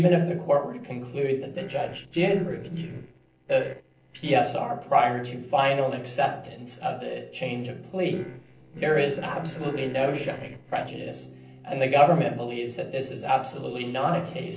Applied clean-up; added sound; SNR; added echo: neural separator model SepFormer DNS4.